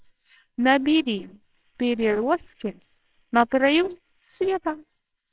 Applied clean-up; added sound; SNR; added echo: neural separator model SepFormer WHAMR!.